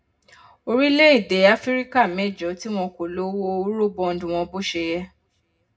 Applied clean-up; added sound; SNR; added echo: none; none; none; reverberation time 0.2 s.